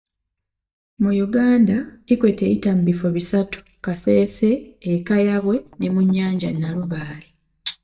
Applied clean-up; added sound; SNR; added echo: neural mask model DeepFilterNet 3.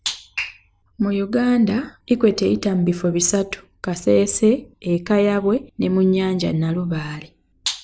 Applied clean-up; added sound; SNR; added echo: none; none; none; none.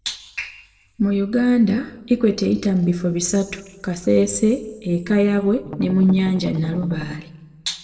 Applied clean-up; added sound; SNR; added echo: neural separator model SepFormer DNS4.